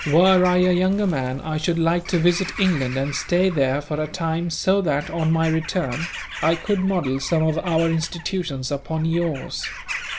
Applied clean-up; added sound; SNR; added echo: none; Bird vocalization, bird call, bird song / Crow; 14 dB; none.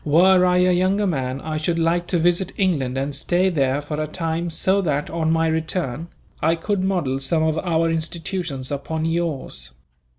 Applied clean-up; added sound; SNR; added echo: none; none; none; none.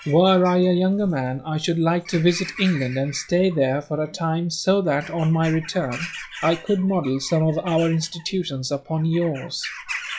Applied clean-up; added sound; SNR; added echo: classical method log-MMSE.